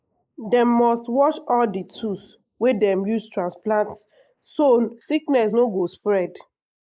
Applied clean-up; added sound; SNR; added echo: neural mask model Resemble Enhance denoiser.